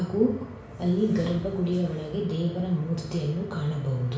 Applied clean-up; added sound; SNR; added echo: none; none; none; reverberation time 0.7 s.